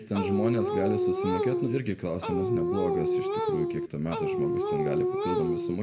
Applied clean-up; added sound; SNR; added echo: none; Dog; -3 dB; reverberation time 0.9 s.